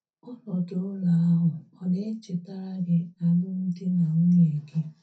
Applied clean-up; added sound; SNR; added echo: none; none; none; reverberation time 0.3 s.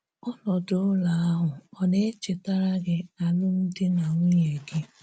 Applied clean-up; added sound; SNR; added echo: none; none; none; none.